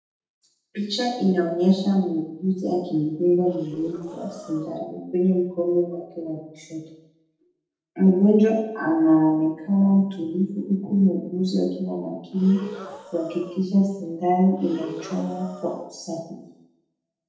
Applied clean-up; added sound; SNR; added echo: neural separator model SepFormer DNS4.